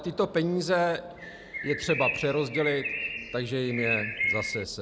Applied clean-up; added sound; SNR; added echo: none; Bird; 4 dB; none.